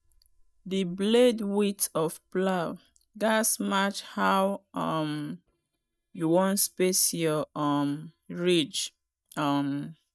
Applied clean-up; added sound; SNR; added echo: neural mask model DeepFilterNet 3.